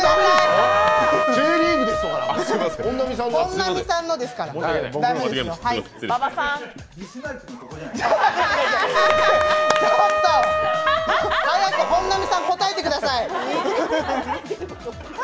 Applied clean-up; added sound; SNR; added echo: none; Wind instrument, woodwind instrument; -1 dB; none.